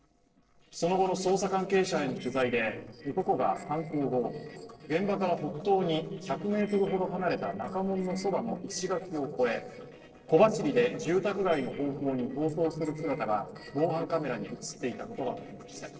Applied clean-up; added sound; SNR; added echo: neural separator model SepFormer DNS4.